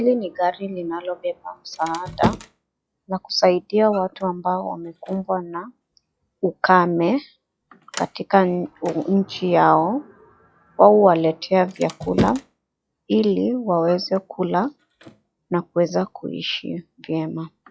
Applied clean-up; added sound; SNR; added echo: classical method log-MMSE.